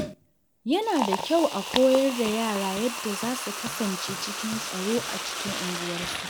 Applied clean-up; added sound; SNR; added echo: none; Liquid; 5 dB; none.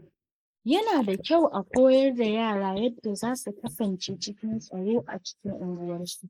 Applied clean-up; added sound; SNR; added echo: neural mask model Resemble Enhance denoiser.